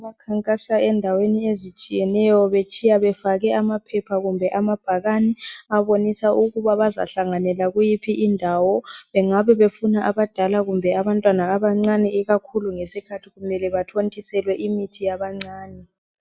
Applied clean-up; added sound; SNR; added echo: none; none; none; none.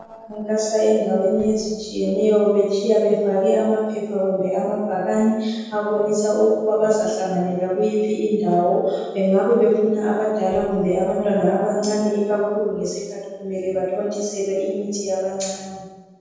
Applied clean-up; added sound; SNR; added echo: neural separator model SepFormer DNS4.